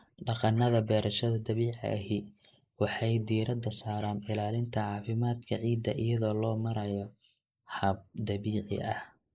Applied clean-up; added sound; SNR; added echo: neural mask model Resemble Enhance denoiser.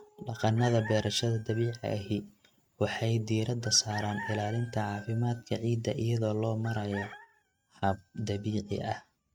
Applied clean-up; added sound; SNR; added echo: neural mask model RNNoise.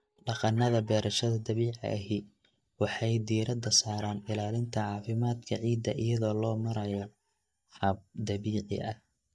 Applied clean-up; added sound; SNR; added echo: neural mask model DeepFilterNet 3.